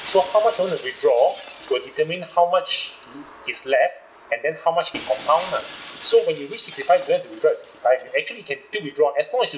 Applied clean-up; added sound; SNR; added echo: none; Shatter; 17 dB; none.